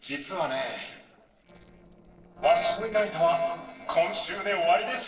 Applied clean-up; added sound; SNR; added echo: neural separator model SepFormer DNS4.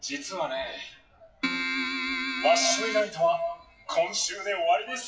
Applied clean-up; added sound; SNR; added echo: classical method WPE with log-MMSE.